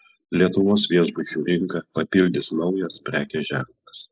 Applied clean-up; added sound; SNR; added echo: neural mask model Resemble Enhance denoiser.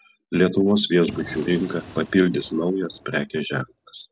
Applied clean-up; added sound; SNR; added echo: none; Gunshot, gunfire; 18 dB; none.